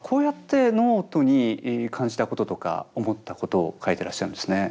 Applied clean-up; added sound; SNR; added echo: none; none; none; none.